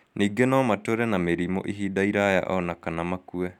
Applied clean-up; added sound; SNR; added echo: none; none; none; none.